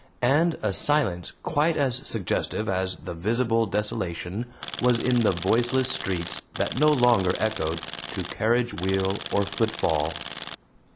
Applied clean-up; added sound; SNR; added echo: none; Tools; 8 dB; none.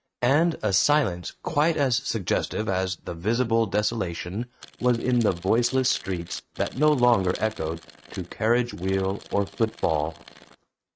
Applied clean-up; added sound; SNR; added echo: neural mask model RNNoise.